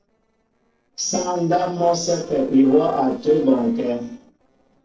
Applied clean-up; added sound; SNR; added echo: neural separator model SepFormer DNS4.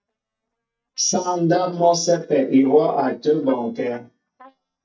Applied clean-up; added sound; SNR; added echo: neural mask model DeepFilterNet 3.